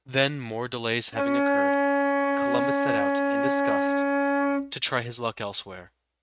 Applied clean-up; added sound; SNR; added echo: neural mask model RNNoise.